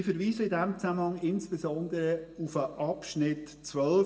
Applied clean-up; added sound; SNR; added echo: none; none; none; reverberation time 1.1 s.